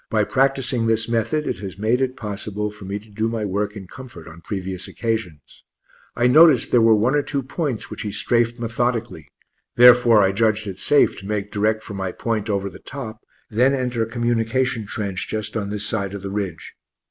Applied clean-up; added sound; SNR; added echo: none; none; none; none.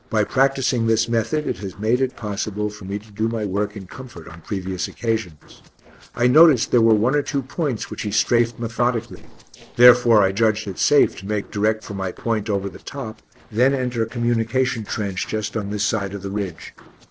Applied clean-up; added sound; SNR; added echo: neural separator model SepFormer DNS4.